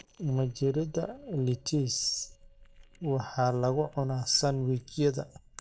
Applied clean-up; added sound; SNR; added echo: neural separator model SepFormer DNS4.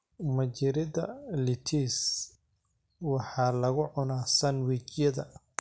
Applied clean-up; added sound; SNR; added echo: none; none; none; none.